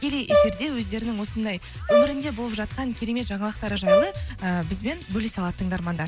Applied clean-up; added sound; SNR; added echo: none; Brass instrument; -2 dB; none.